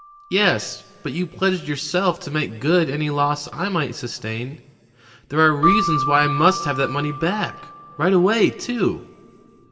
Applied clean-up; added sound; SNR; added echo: none; Keyboard (musical); 9 dB; reverberation time 2.9 s.